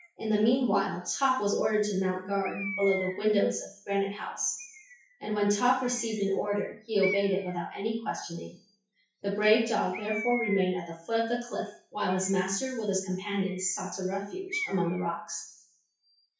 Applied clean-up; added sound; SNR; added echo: classical method WPE with log-MMSE.